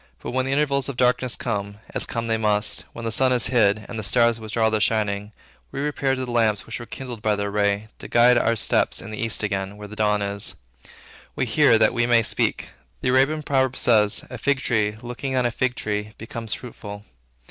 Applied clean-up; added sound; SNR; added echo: none; none; none; none.